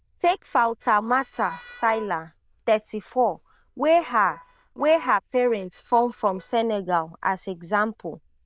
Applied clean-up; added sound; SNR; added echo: neural diffusion model UNIVERSE++.